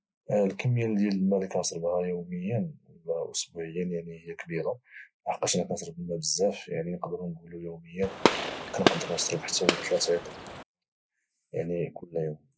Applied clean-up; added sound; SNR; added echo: none; Gunshot, gunfire; -1 dB; none.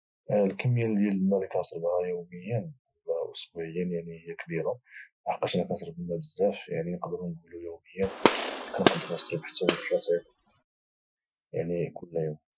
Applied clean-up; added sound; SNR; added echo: classical method Wiener filter.